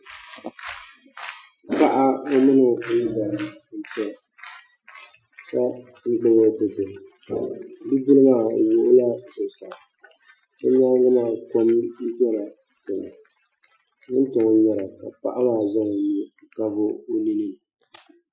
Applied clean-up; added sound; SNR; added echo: classical method Wiener filter.